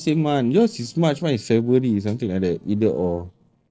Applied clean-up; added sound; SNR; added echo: neural separator model SepFormer DNS4.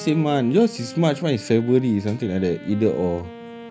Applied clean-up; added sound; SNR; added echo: none; Wind instrument, woodwind instrument; 17 dB; none.